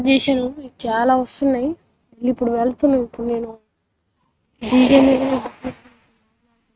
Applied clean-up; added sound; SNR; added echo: neural mask model RNNoise.